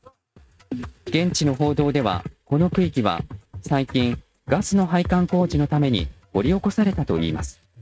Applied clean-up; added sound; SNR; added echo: neural mask model RNNoise.